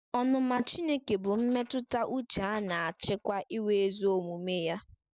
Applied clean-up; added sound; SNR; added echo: neural separator model SepFormer DNS4.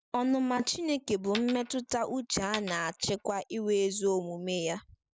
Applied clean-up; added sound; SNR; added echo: none; Coin (dropping); 14 dB; none.